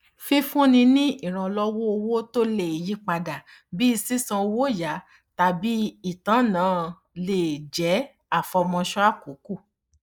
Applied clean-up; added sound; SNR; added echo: neural mask model Resemble Enhance denoiser.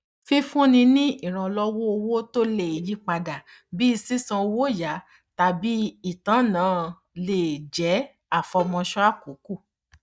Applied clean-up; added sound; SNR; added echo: neural mask model DeepFilterNet 3.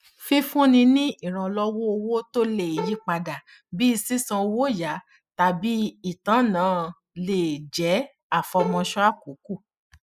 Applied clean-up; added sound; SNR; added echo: classical method spectral subtraction.